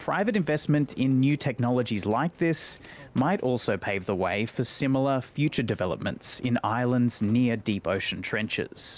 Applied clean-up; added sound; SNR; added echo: none; none; none; none.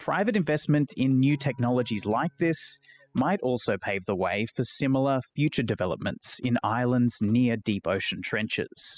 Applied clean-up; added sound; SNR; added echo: classical method spectral subtraction.